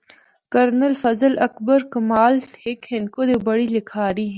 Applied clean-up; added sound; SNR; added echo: none; none; none; none.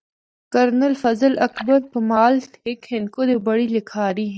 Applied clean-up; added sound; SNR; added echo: neural mask model DeepFilterNet 3.